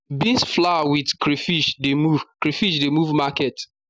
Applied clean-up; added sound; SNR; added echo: none; none; none; none.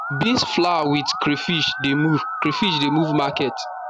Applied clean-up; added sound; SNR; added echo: none; Musical instrument; 7 dB; none.